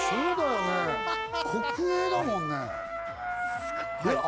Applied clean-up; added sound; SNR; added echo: none; Trumpet; 2 dB; none.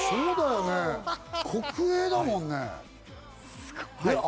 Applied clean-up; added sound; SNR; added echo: none; none; none; none.